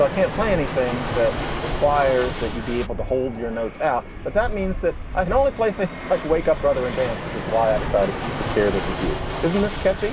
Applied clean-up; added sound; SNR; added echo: none; Fixed-wing aircraft, airplane; 5 dB; none.